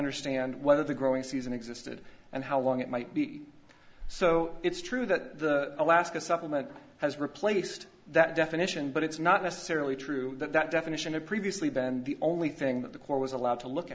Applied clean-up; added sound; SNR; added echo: none; Dog; 20 dB; none.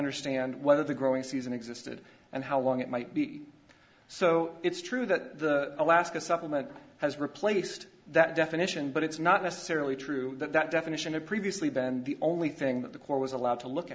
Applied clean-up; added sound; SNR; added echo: none; none; none; none.